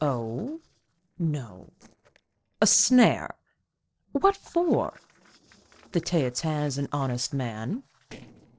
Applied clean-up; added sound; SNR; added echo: neural separator model SepFormer DNS4.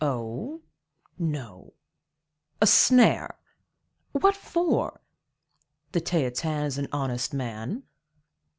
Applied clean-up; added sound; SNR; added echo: none; none; none; none.